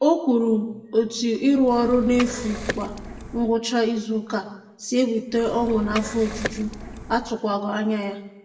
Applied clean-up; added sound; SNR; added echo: none; Liquid; 11 dB; reverberation time 0.8 s.